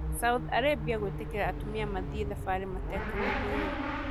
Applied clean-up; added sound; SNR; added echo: none; Motorcycle / Accelerating, revving, vroom; 1 dB; none.